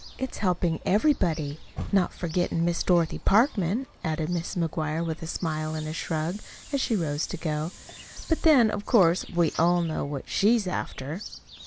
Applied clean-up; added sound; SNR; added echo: none; Chirp, tweet + Hiss; 19 dB; none.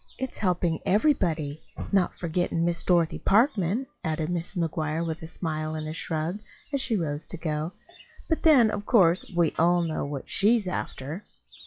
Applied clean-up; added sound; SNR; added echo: classical method log-MMSE.